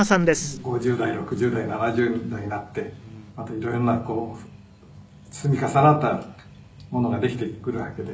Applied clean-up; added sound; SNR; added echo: none; none; none; none.